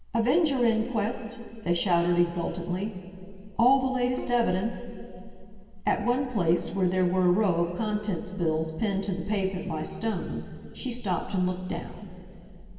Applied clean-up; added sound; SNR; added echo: none; Bowed string instrument; 18 dB; reverberation time 2.5 s.